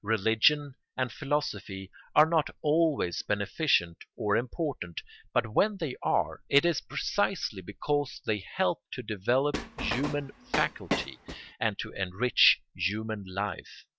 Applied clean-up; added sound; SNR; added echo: none; Train; 5 dB; none.